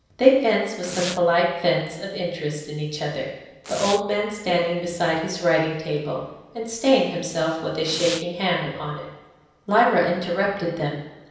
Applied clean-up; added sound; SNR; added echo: none; Domestic sounds, home sounds; 16 dB; reverberation time 0.9 s.